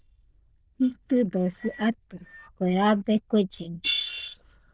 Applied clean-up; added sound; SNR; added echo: neural diffusion model UNIVERSE++.